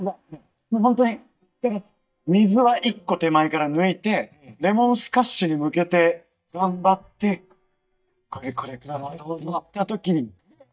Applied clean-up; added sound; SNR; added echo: neural mask model DeepFilterNet 3.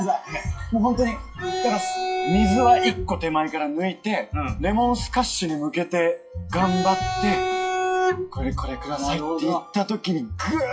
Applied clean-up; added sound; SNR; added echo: classical method WPE with log-MMSE.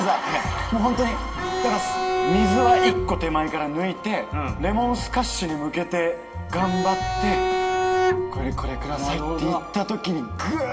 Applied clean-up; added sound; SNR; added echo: none; Bowed string instrument; -1 dB; reverberation time 1.3 s.